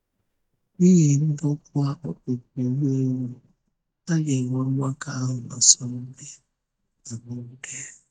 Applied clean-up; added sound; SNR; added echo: neural mask model DeepFilterNet 3.